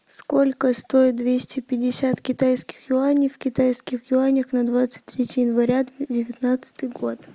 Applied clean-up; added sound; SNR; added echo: none; none; none; none.